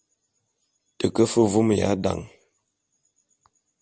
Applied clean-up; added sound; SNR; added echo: none; none; none; none.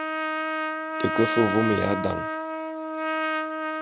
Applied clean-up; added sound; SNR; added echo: none; Trumpet; 0 dB; none.